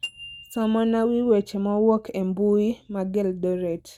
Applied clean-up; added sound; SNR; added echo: neural mask model RNNoise.